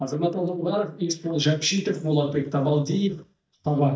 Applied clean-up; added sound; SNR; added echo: neural mask model DeepFilterNet 3.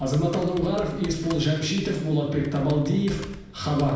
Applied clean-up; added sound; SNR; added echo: none; Computer keyboard; 16 dB; reverberation time 0.9 s.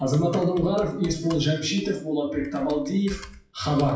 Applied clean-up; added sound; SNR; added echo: classical method WPE with log-MMSE.